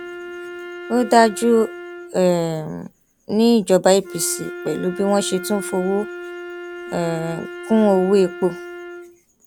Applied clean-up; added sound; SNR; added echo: none; Wind instrument, woodwind instrument; 13 dB; none.